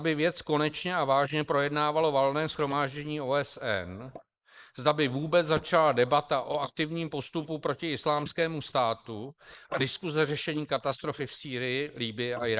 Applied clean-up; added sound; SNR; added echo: neural mask model Resemble Enhance denoiser.